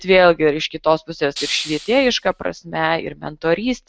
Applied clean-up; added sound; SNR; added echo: none; Hiss; 14 dB; none.